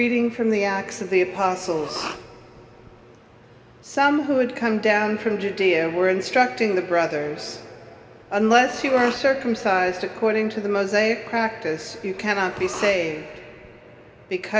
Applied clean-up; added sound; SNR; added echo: none; Respiratory sounds; 15 dB; reverberation time 0.6 s.